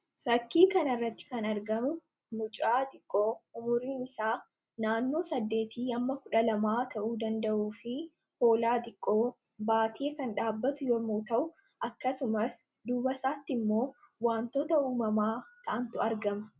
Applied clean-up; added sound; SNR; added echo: none; none; none; none.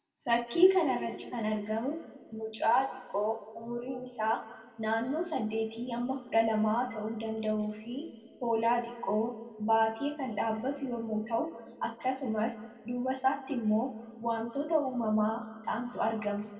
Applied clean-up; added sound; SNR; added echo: none; none; none; reverberation time 1.8 s.